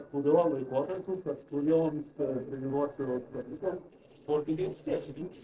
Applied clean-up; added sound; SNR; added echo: neural separator model SepFormer DNS4.